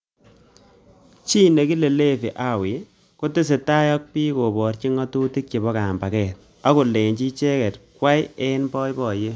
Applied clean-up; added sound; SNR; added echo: none; none; none; none.